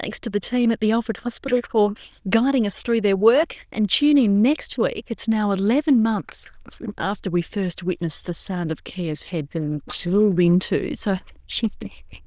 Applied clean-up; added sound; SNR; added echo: neural diffusion model UNIVERSE++.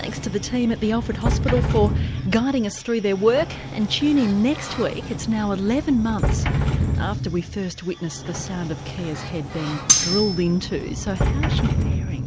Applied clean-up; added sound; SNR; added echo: none; Sliding door + Cutlery, silverware; 1 dB; none.